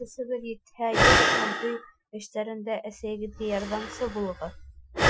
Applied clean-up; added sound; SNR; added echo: classical method Wiener filter.